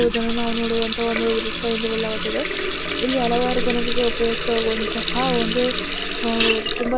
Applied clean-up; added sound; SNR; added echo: none; Water tap, faucet; -1 dB; none.